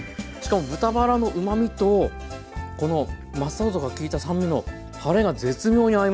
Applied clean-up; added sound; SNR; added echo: none; none; none; none.